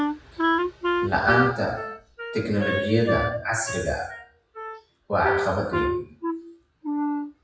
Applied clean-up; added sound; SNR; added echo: classical method WPE with log-MMSE.